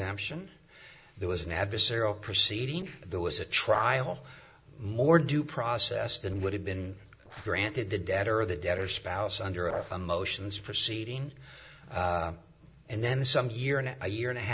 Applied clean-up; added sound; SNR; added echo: neural separator model SepFormer DNS4.